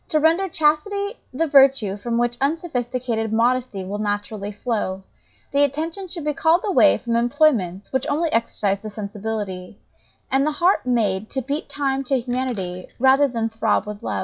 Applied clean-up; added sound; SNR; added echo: classical method log-MMSE.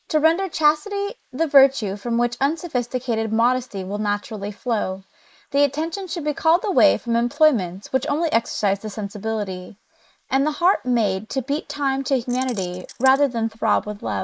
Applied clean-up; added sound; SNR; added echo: neural mask model Resemble Enhance denoiser.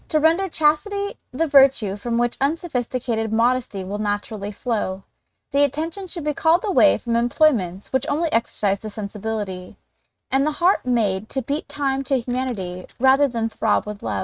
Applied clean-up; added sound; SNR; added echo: neural mask model RNNoise.